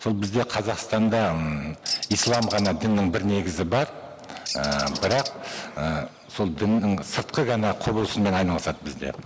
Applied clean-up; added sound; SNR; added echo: neural mask model Resemble Enhance denoiser.